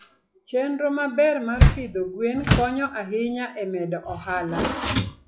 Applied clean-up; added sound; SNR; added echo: classical method log-MMSE.